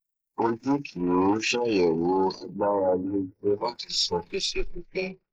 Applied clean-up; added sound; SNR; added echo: neural mask model Resemble Enhance denoiser.